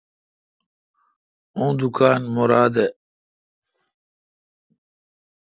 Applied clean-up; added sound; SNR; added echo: none; none; none; none.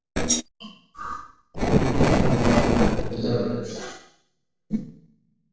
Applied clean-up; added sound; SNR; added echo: neural separator model SepFormer DNS4.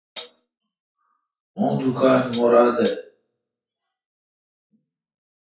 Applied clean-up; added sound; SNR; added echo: classical method WPE with log-MMSE.